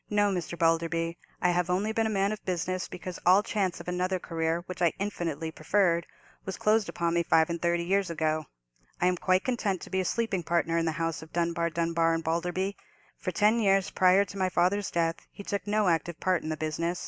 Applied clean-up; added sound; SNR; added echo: none; none; none; none.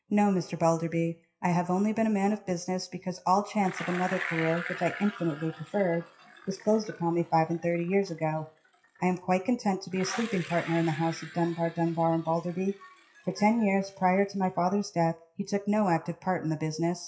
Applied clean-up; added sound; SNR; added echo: classical method WPE with log-MMSE.